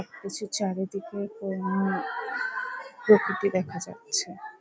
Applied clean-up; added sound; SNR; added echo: none; none; none; none.